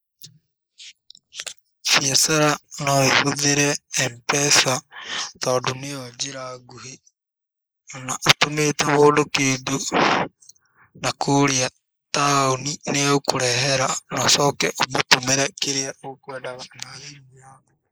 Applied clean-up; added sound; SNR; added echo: neural mask model Resemble Enhance denoiser.